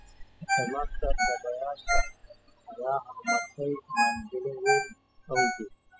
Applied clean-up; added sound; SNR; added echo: classical method spectral subtraction.